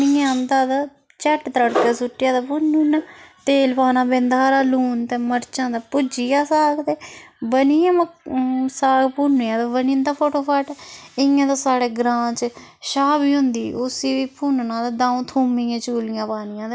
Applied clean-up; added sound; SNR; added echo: none; none; none; none.